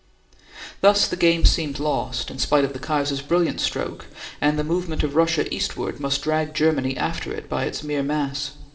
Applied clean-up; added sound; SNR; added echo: none; none; none; reverberation time 1.8 s.